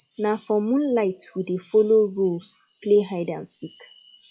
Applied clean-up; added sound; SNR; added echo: classical method log-MMSE.